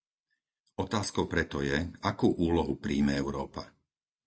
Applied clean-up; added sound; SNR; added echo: none; none; none; none.